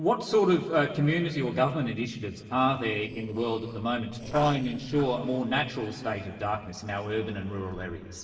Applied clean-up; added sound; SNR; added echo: neural separator model SepFormer DNS4.